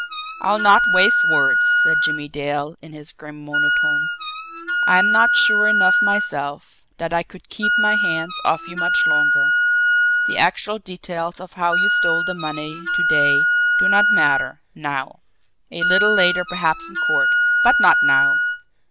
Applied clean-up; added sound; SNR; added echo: none; Wind instrument, woodwind instrument; -5 dB; none.